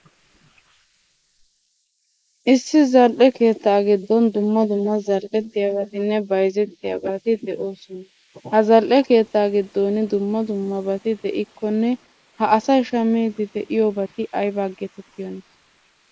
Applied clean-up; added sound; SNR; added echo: neural mask model Resemble Enhance denoiser.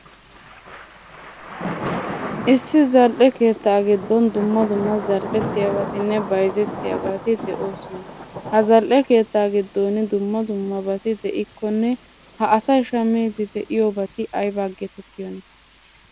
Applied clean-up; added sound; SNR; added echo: none; Thunder / Rain; 12 dB; none.